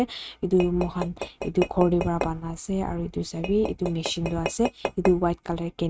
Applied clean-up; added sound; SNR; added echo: neural mask model RNNoise.